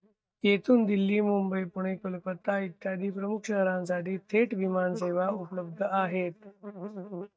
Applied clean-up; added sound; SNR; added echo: neural mask model DeepFilterNet 3.